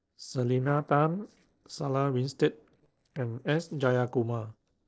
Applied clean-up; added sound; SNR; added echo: neural separator model SepFormer DNS4.